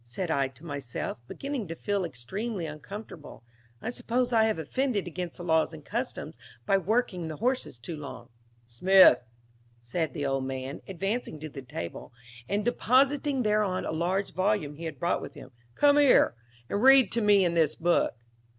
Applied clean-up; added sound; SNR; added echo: none; none; none; none.